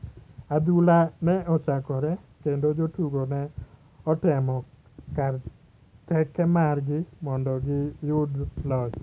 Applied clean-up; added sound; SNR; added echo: none; none; none; none.